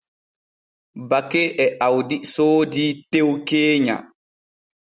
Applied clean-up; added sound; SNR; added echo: none; none; none; none.